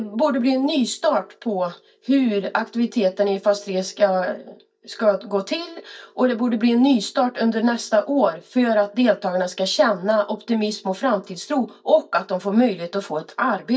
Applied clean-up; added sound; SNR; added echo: neural mask model DeepFilterNet 3.